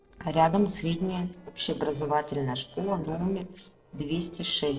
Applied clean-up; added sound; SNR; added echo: neural separator model SepFormer DNS4.